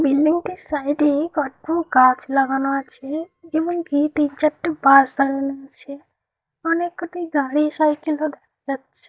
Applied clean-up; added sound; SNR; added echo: neural mask model DeepFilterNet 3.